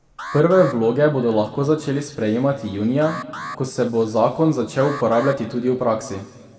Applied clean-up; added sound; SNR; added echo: none; Alarm; 16 dB; reverberation time 1.9 s.